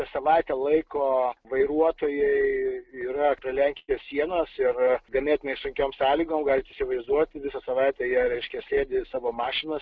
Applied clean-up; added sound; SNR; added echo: none; none; none; none.